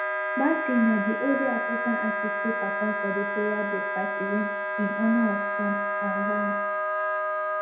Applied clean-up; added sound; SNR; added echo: none; Wind instrument, woodwind instrument; -1 dB; reverberation time 0.6 s.